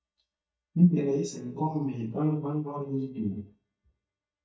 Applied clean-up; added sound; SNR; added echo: neural mask model DeepFilterNet 3.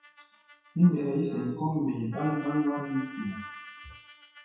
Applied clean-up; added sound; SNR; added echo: classical method WPE with log-MMSE.